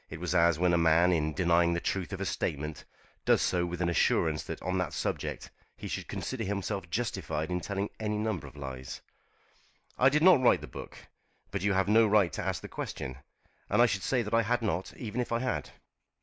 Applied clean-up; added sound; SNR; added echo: none; none; none; none.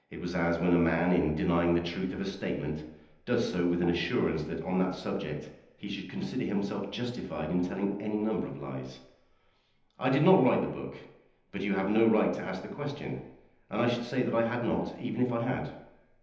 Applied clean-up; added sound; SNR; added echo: none; none; none; reverberation time 0.9 s.